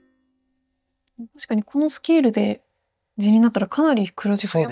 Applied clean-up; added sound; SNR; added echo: neural mask model DeepFilterNet 3.